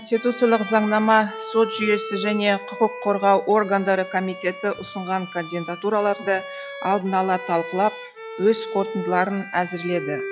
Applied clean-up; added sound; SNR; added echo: classical method log-MMSE.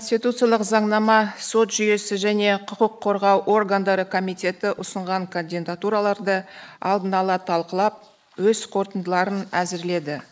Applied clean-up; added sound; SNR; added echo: neural mask model Resemble Enhance denoiser.